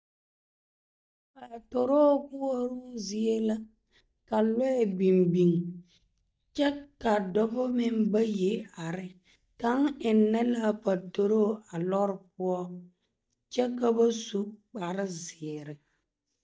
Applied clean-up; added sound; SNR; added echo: neural mask model DeepFilterNet 3.